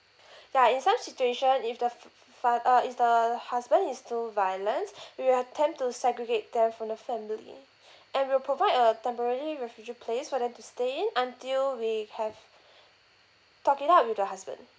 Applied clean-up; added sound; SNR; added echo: none; none; none; none.